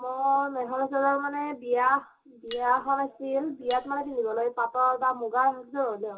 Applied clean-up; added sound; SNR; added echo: none; Cutlery, silverware; 4 dB; reverberation time 0.2 s.